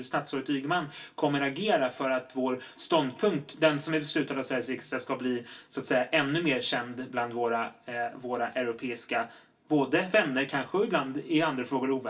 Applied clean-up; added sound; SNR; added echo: none; none; none; reverberation time 0.2 s.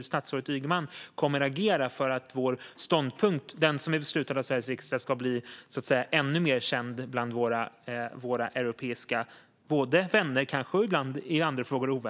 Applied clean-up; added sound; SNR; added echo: none; none; none; none.